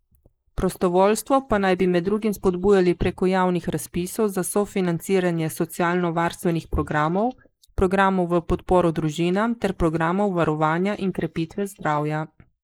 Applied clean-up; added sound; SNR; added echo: neural mask model Resemble Enhance denoiser.